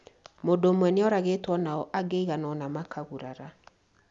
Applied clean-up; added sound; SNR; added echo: none; none; none; none.